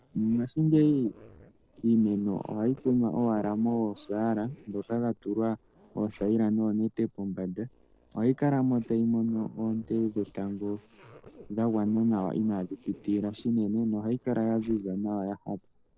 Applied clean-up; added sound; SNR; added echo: neural separator model SepFormer DNS4.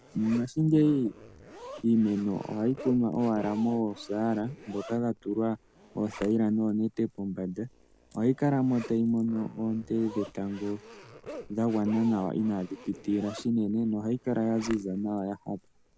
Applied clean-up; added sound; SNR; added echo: none; Zipper (clothing); 19 dB; none.